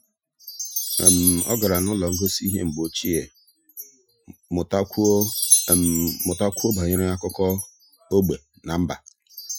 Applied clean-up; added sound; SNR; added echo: classical method Wiener filter.